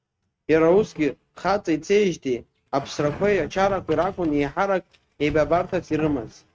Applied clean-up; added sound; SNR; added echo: neural mask model RNNoise.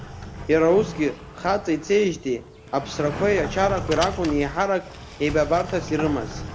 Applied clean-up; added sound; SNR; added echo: none; Sliding door; 10 dB; none.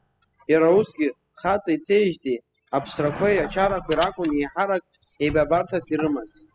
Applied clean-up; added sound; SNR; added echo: classical method spectral subtraction.